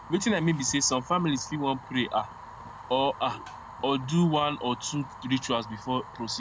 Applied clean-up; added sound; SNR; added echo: none; Fire; 15 dB; none.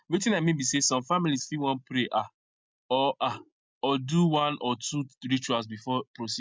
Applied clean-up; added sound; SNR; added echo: none; none; none; none.